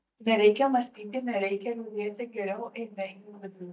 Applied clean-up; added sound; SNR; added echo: neural mask model DeepFilterNet 3.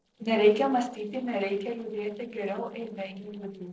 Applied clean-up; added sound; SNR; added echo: neural separator model SepFormer DNS4.